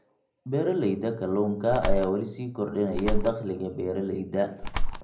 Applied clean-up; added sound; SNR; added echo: none; Bird; -4 dB; reverberation time 0.4 s.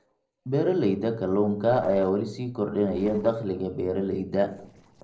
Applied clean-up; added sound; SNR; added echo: neural separator model SepFormer DNS4.